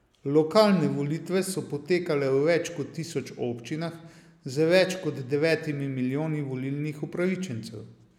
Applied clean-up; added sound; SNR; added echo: none; none; none; none.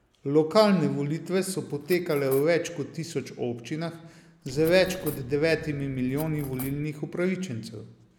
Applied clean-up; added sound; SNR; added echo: none; Explosion + Cutlery, silverware; 16 dB; none.